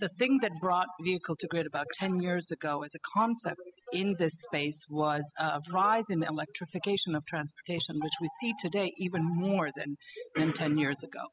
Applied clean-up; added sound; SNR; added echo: classical method spectral subtraction.